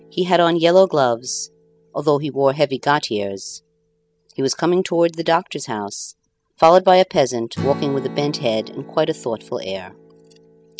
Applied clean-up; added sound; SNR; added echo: none; Strum; 19 dB; none.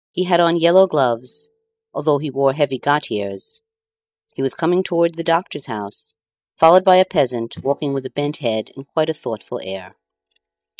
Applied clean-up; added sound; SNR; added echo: neural mask model DeepFilterNet 3.